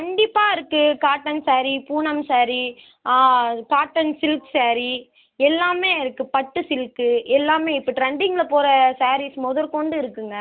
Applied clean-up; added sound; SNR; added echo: none; none; none; none.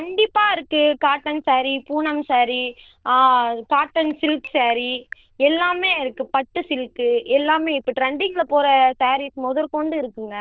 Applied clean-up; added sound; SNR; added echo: neural diffusion model UNIVERSE++.